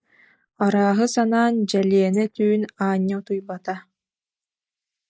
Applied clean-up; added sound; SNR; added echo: neural mask model Resemble Enhance denoiser.